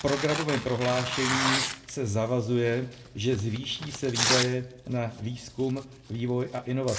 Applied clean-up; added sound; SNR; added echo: none; Tearing; 5 dB; reverberation time 0.5 s.